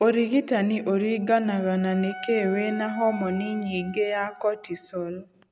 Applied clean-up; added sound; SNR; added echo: none; Wind instrument, woodwind instrument; 17 dB; none.